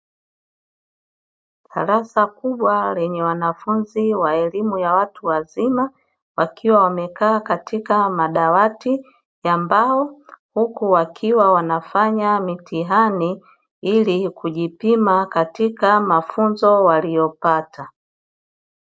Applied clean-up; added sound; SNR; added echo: none; none; none; none.